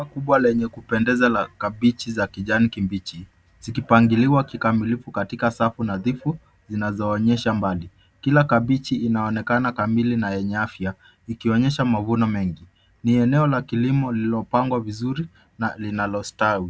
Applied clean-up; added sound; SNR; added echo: none; none; none; none.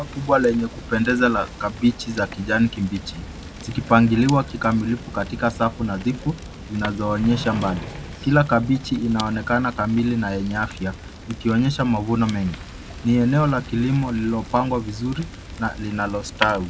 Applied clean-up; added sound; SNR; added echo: none; Sliding door + Fire; 13 dB; none.